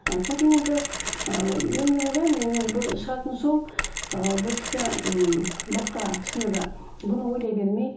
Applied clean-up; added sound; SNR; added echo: none; Mechanisms; 7 dB; reverberation time 1.2 s.